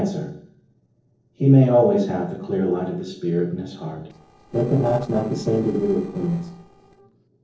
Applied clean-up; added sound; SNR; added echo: neural separator model SepFormer DNS4.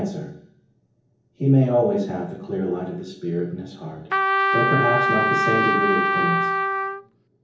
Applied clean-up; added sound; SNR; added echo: none; Trumpet; -4 dB; reverberation time 0.7 s.